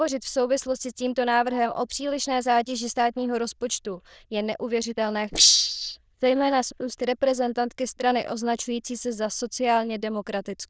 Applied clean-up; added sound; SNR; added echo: neural diffusion model UNIVERSE++.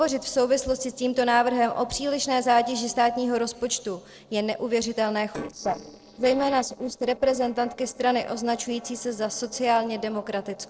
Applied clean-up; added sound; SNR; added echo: neural separator model SepFormer DNS4.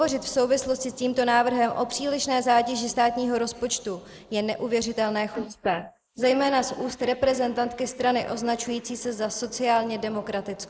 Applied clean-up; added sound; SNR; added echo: neural mask model Resemble Enhance denoiser.